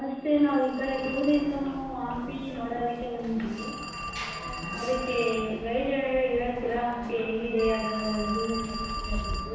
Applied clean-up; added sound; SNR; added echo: none; Telephone; 8 dB; reverberation time 1.1 s.